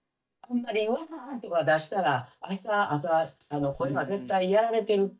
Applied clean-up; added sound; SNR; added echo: neural mask model DeepFilterNet 3.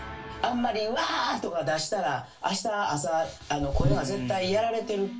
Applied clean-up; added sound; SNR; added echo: none; Buzz; -3 dB; reverberation time 0.2 s.